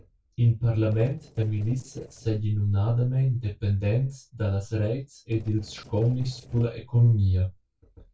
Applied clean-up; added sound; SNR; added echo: neural separator model SepFormer DNS4.